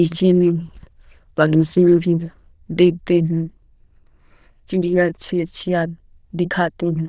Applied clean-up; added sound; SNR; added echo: neural diffusion model UNIVERSE++.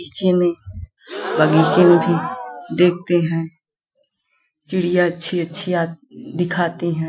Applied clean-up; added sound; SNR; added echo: classical method Wiener filter.